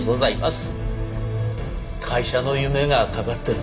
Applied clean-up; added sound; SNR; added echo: none; Dishes, pots, and pans; 18 dB; reverberation time 0.5 s.